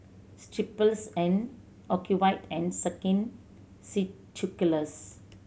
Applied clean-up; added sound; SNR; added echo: none; none; none; none.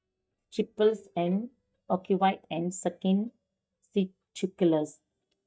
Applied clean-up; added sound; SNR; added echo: neural mask model DeepFilterNet 3.